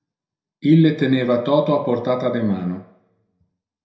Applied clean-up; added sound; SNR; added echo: none; none; none; reverberation time 0.6 s.